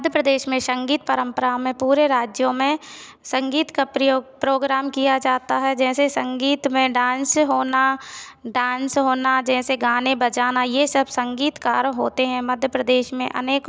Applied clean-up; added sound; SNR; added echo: none; none; none; none.